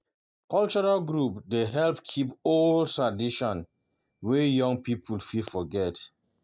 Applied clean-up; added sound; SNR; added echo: neural mask model DeepFilterNet 3.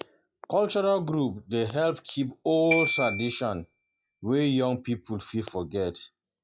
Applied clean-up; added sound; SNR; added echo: classical method log-MMSE.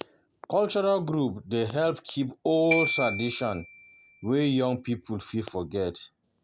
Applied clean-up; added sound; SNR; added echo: none; Glockenspiel; 8 dB; none.